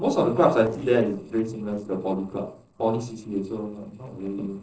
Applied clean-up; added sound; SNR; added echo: neural separator model SepFormer DNS4.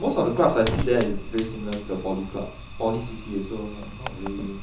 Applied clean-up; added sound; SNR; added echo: none; Fire; 6 dB; reverberation time 0.7 s.